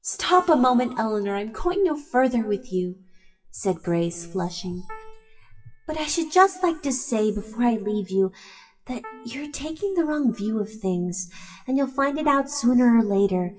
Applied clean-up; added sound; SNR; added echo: classical method WPE with log-MMSE.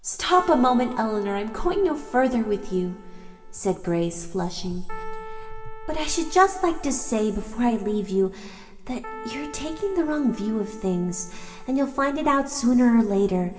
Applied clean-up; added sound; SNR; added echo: none; Keyboard (musical); 19 dB; reverberation time 1.5 s.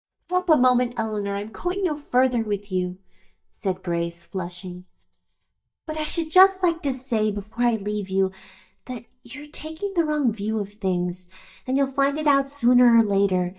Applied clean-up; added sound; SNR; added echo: neural mask model DeepFilterNet 3.